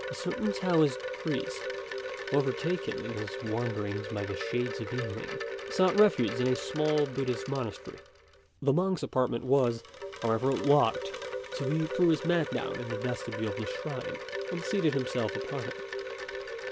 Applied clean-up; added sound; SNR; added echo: none; Wind chime; 7 dB; none.